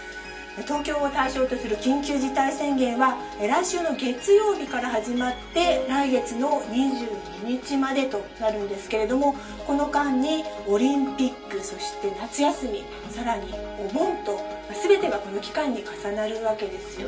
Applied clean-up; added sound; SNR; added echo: none; Wind instrument, woodwind instrument; 7 dB; reverberation time 0.3 s.